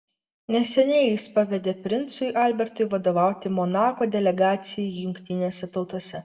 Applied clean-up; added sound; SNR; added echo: none; none; none; reverberation time 0.5 s.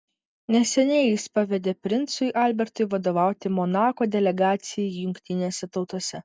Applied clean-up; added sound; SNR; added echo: none; none; none; none.